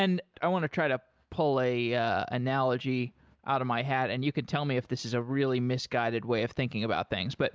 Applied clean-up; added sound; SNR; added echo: none; none; none; none.